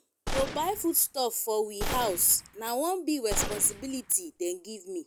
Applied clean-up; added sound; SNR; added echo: none; Gunshot, gunfire; 8 dB; none.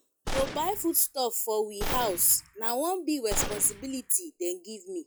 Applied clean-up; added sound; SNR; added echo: classical method log-MMSE.